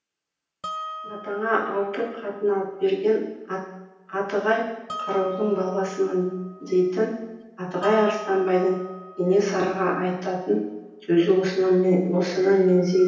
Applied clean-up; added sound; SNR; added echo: none; Harp; 15 dB; reverberation time 0.9 s.